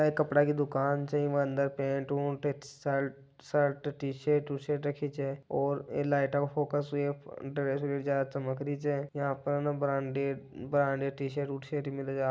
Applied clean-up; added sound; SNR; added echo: none; none; none; none.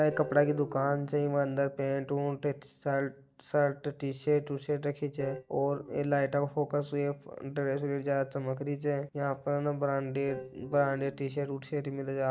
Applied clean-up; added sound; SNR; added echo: neural mask model DeepFilterNet 3.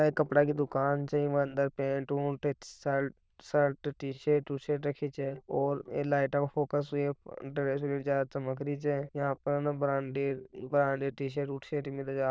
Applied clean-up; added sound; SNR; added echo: neural diffusion model UNIVERSE++.